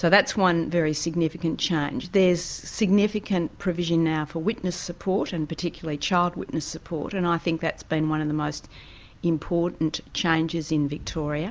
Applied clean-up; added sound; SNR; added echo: none; none; none; none.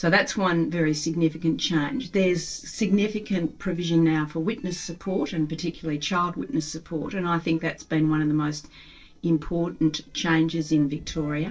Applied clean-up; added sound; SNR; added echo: neural separator model SepFormer DNS4.